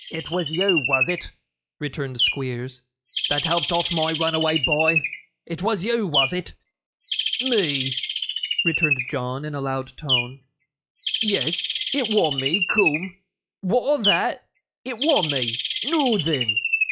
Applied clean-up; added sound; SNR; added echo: classical method log-MMSE.